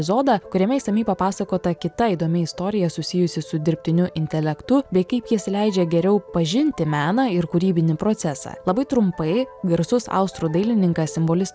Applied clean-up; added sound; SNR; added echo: none; none; none; none.